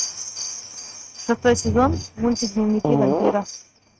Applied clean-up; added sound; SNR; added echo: neural mask model RNNoise.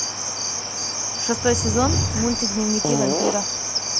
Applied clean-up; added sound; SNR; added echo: none; Cricket + Fart / Drawer open or close; -3 dB; none.